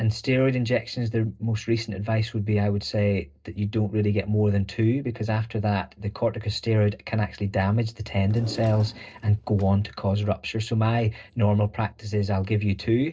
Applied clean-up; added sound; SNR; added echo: neural separator model SepFormer DNS4.